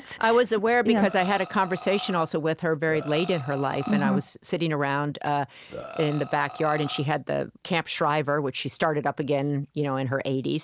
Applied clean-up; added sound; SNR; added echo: none; Burping, eructation; 14 dB; none.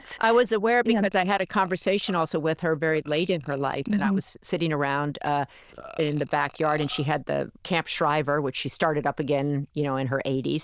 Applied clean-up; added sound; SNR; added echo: neural diffusion model UNIVERSE++.